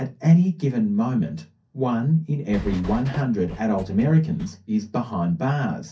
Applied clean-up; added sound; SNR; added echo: none; Train; 14 dB; reverberation time 0.3 s.